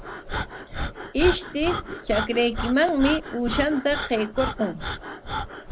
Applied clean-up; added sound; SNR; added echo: none; Breathing; 6 dB; none.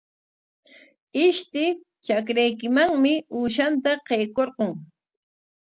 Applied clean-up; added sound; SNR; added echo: none; none; none; none.